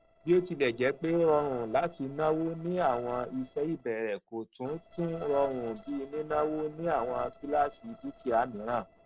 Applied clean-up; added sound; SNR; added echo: neural separator model SepFormer DNS4.